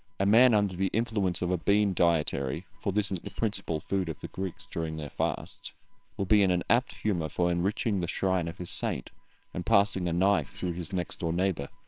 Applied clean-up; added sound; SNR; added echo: neural separator model SepFormer WHAMR!.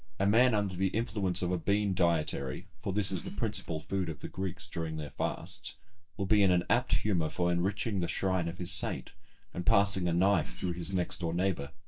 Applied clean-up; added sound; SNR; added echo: neural mask model DeepFilterNet 3.